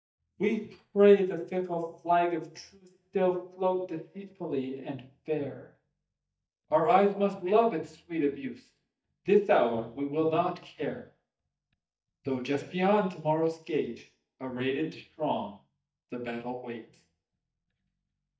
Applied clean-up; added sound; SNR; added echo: neural mask model DeepFilterNet 3.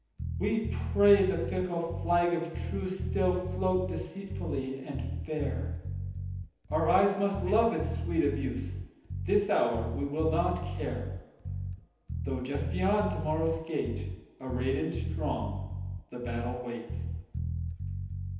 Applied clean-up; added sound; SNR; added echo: none; Bass guitar; 4 dB; reverberation time 0.9 s.